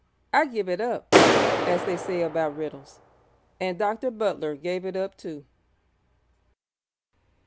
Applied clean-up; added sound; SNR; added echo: none; Clapping; -4 dB; none.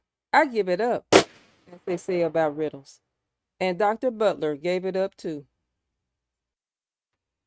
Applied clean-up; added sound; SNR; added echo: neural mask model RNNoise.